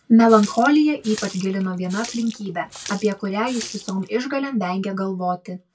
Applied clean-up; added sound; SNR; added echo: none; Water tap, faucet; 17 dB; reverberation time 0.1 s.